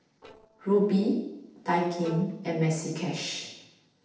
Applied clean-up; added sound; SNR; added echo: neural separator model SepFormer DNS4.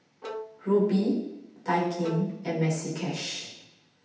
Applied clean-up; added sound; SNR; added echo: none; Bowed string instrument; 15 dB; reverberation time 0.9 s.